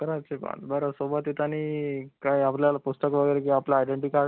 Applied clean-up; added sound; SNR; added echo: none; none; none; none.